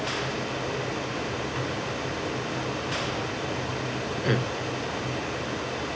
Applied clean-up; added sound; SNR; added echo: none; Clapping; 15 dB; none.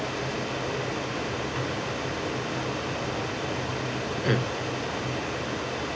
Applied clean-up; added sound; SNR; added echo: none; none; none; none.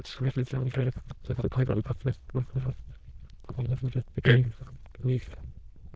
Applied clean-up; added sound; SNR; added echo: neural diffusion model UNIVERSE++.